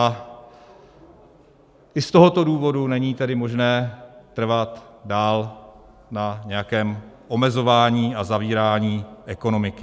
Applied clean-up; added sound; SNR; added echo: none; none; none; none.